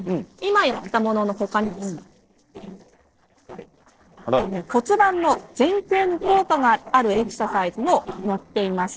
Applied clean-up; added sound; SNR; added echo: neural separator model SepFormer DNS4.